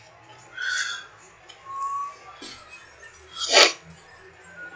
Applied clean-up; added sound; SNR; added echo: classical method log-MMSE.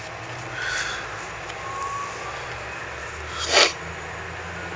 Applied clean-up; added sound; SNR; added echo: none; none; none; none.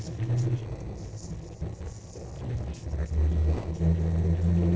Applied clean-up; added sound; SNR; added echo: neural separator model SepFormer DNS4.